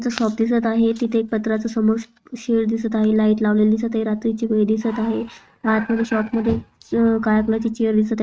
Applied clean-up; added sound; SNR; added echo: neural mask model RNNoise.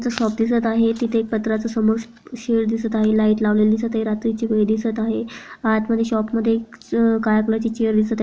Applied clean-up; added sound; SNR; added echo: none; none; none; none.